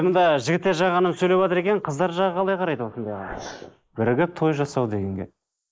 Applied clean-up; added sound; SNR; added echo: neural mask model Resemble Enhance denoiser.